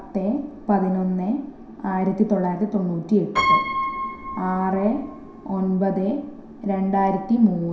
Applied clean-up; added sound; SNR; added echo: none; Piano; 8 dB; reverberation time 0.7 s.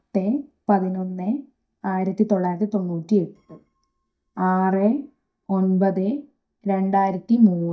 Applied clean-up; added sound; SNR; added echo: neural mask model DeepFilterNet 3.